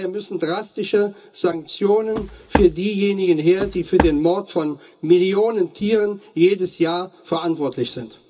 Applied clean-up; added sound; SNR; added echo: none; Walk, footsteps; 5 dB; reverberation time 0.2 s.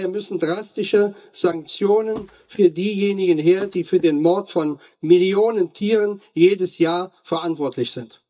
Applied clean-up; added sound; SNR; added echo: neural mask model DeepFilterNet 3.